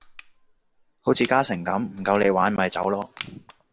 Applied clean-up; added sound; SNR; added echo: none; Crushing; 19 dB; none.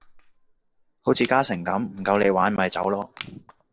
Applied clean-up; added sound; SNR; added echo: neural separator model SepFormer DNS4.